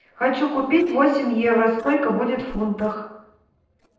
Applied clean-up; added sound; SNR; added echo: neural separator model SepFormer DNS4.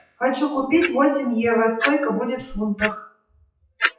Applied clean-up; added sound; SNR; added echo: classical method WPE with log-MMSE.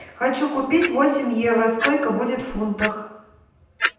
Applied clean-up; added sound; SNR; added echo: none; Clock; 9 dB; reverberation time 0.8 s.